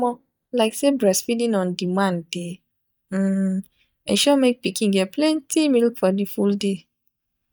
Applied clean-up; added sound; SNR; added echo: neural mask model DeepFilterNet 3.